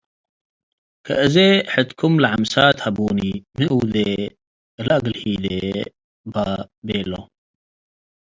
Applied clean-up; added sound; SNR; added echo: none; none; none; none.